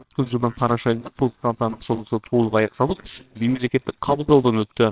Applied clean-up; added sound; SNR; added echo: neural separator model SepFormer WHAMR!.